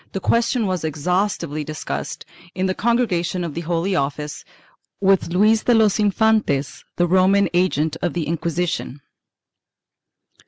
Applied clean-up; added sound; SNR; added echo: none; none; none; none.